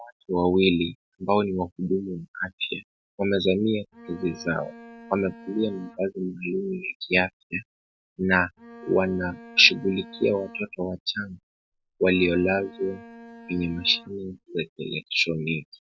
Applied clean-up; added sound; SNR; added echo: none; Bowed string instrument; 19 dB; none.